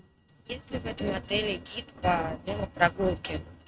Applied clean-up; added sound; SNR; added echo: neural mask model RNNoise.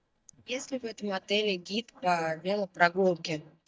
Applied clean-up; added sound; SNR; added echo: neural mask model DeepFilterNet 3.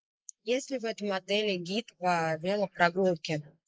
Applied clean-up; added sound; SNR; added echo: neural mask model Resemble Enhance denoiser.